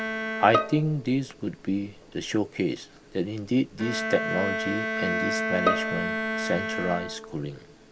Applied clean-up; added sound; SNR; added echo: none; Bowed string instrument + Bowed string instrument; 2 dB; none.